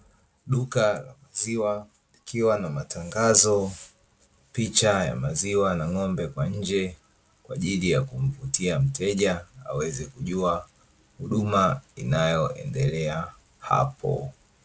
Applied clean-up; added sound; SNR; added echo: none; none; none; none.